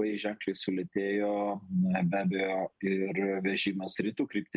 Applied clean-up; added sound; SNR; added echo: none; none; none; none.